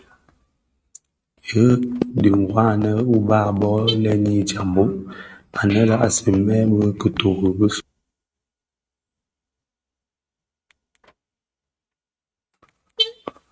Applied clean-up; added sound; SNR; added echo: neural mask model RNNoise.